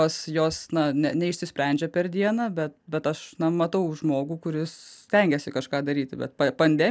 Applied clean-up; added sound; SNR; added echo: none; none; none; none.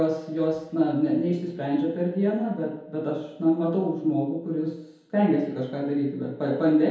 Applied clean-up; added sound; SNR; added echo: none; none; none; reverberation time 2.0 s.